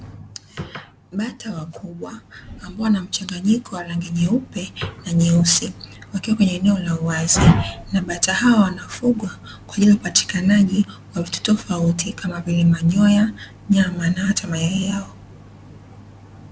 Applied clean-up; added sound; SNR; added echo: none; none; none; none.